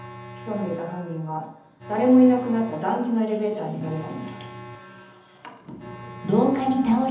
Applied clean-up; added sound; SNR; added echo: none; Alarm; 17 dB; reverberation time 1.3 s.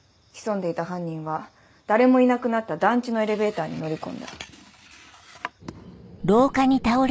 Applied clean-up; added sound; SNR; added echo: none; none; none; none.